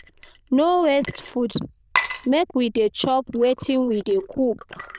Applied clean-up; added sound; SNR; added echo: neural diffusion model UNIVERSE++.